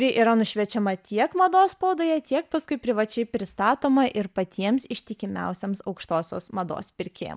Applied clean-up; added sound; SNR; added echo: none; none; none; none.